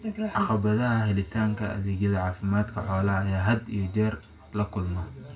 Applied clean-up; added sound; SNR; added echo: none; Printer; 17 dB; reverberation time 0.2 s.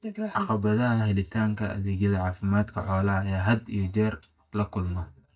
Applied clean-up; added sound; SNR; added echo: neural mask model DeepFilterNet 3.